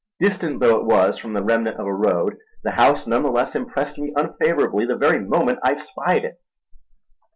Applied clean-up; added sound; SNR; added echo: none; none; none; none.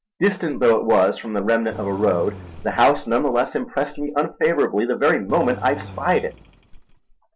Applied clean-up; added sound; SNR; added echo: none; Engine; 17 dB; none.